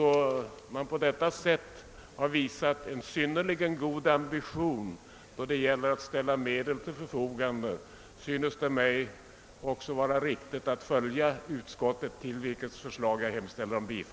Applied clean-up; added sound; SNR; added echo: none; none; none; none.